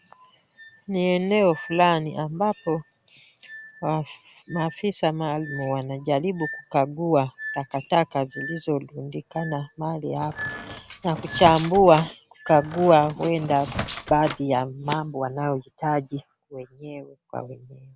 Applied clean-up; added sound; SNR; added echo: none; Squeak; 10 dB; none.